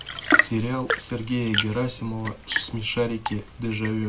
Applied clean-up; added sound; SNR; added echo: none; Tap / Fill (with liquid) / Trickle, dribble / Chirp, tweet / Engine; 1 dB; reverberation time 0.2 s.